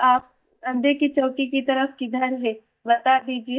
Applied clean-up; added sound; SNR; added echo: neural mask model DeepFilterNet 3.